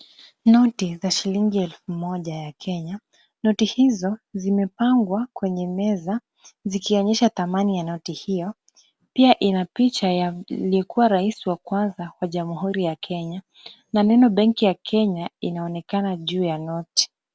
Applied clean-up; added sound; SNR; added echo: none; none; none; none.